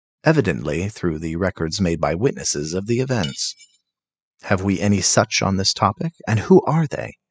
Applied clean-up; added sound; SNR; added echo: classical method spectral subtraction.